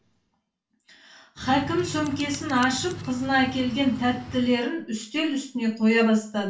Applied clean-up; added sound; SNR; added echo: none; Bird; 12 dB; reverberation time 0.3 s.